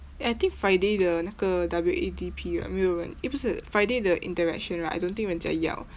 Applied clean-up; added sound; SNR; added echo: none; none; none; none.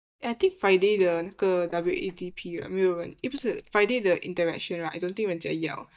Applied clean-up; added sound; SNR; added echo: neural mask model DeepFilterNet 3.